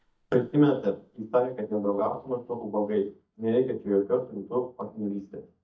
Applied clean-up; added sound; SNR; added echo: neural mask model DeepFilterNet 3.